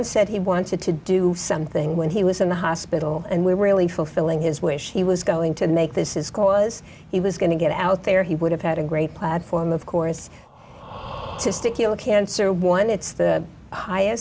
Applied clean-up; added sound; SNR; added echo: none; Breathing; 17 dB; none.